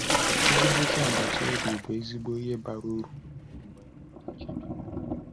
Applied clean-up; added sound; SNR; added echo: none; Sink (filling or washing); -5 dB; none.